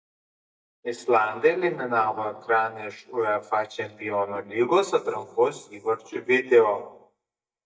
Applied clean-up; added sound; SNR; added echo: neural mask model DeepFilterNet 3.